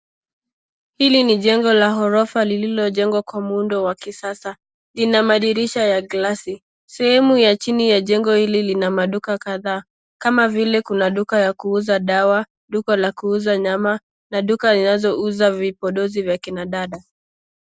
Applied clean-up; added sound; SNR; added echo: none; none; none; none.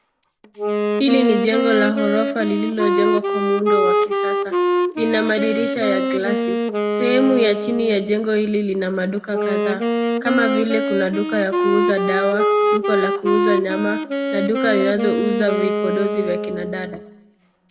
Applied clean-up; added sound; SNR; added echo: none; Wind instrument, woodwind instrument; 0 dB; reverberation time 0.8 s.